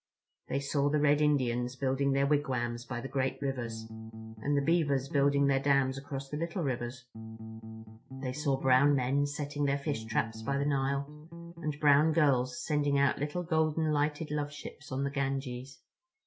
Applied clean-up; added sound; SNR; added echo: none; Bass guitar; 11 dB; none.